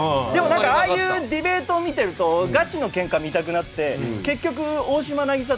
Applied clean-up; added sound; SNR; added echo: none; none; none; none.